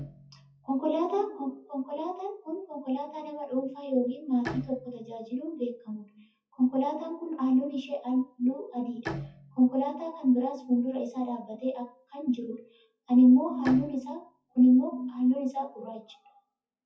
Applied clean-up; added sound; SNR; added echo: classical method WPE with log-MMSE.